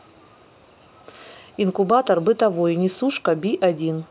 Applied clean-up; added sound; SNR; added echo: none; none; none; none.